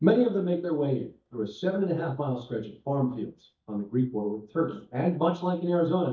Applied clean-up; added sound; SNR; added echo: neural mask model DeepFilterNet 3.